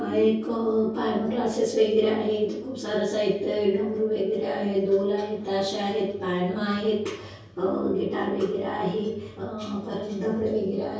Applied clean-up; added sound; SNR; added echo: none; none; none; reverberation time 0.6 s.